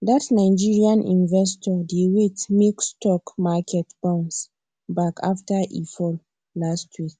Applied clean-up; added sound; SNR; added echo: none; none; none; none.